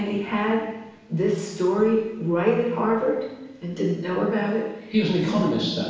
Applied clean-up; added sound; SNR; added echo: none; none; none; reverberation time 0.9 s.